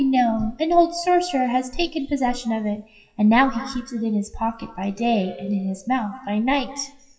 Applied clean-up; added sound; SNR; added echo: classical method WPE with log-MMSE.